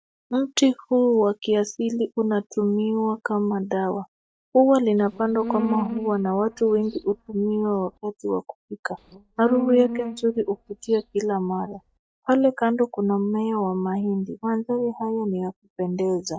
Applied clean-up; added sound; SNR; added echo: neural mask model DeepFilterNet 3.